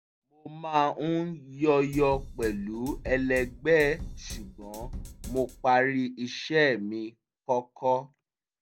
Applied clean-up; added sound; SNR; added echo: none; Drum kit; 12 dB; none.